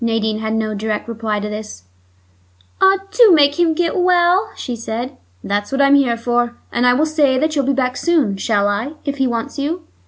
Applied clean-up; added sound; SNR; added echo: none; none; none; none.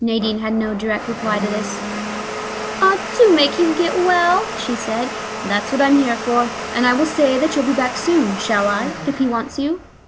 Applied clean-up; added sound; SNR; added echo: none; Domestic sounds, home sounds; 8 dB; none.